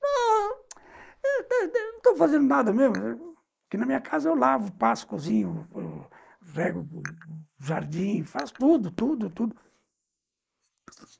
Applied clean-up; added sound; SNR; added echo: neural mask model Resemble Enhance denoiser.